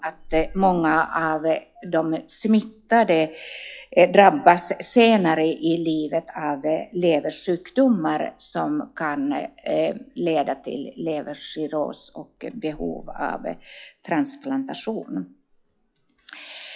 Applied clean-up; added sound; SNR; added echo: classical method log-MMSE.